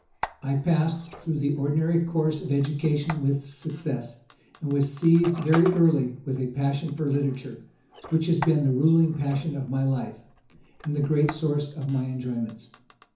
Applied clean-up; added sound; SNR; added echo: none; Squeak; 18 dB; reverberation time 0.6 s.